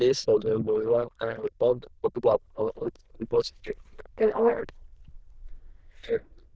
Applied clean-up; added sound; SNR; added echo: neural diffusion model UNIVERSE++.